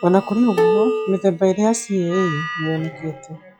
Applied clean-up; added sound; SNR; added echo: classical method log-MMSE.